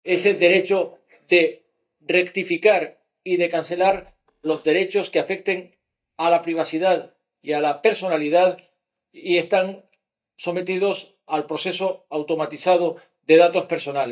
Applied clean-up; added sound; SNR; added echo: neural mask model DeepFilterNet 3.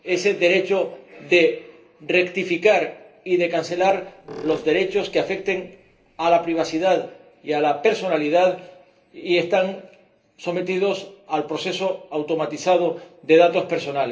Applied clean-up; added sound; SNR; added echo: neural separator model SepFormer DNS4.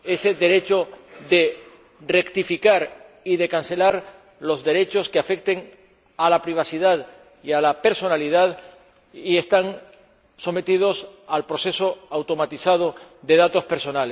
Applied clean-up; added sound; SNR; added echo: none; none; none; none.